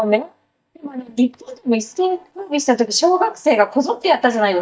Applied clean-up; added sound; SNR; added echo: neural mask model DeepFilterNet 3.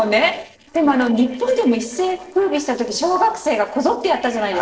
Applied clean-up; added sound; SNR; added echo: neural separator model SepFormer DNS4.